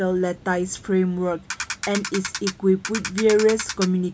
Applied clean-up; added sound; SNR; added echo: none; Ratchet, pawl; 9 dB; none.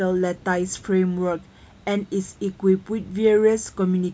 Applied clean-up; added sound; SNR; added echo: none; none; none; none.